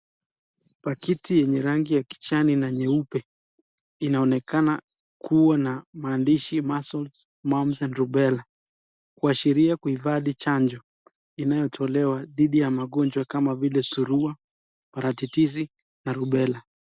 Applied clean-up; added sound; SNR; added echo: none; none; none; none.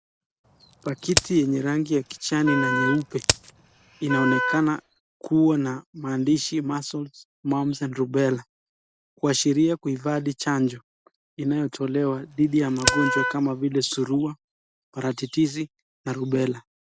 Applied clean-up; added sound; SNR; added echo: none; Crack + Wind instrument, woodwind instrument; 3 dB; none.